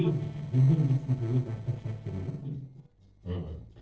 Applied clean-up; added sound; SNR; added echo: neural separator model SepFormer DNS4.